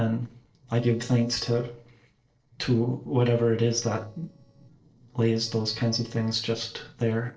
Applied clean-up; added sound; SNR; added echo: neural separator model SepFormer DNS4.